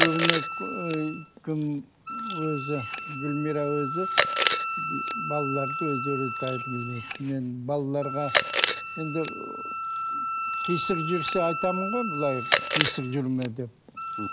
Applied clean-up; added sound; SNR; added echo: none; Wind instrument, woodwind instrument + Chewing, mastication; 0 dB; none.